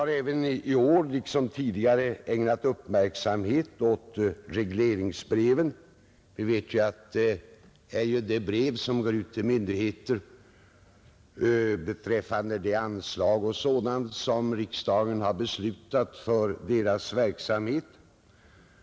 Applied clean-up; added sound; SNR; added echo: none; none; none; none.